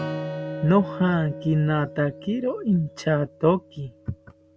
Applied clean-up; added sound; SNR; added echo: none; Acoustic guitar / Strum + Chink, clink; 12 dB; none.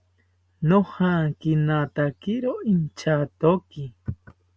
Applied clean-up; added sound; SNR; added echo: none; none; none; none.